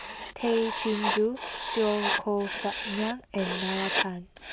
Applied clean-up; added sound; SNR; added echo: none; Writing; 1 dB; none.